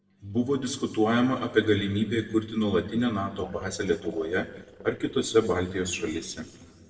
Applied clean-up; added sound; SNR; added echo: neural separator model SepFormer DNS4.